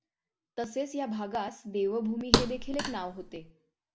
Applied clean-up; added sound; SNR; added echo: none; Thump, thud; -3 dB; none.